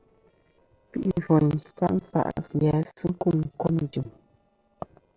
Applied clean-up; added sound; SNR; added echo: neural separator model SepFormer DNS4.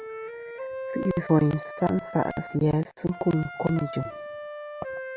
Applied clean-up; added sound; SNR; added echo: none; Wind instrument, woodwind instrument; 10 dB; none.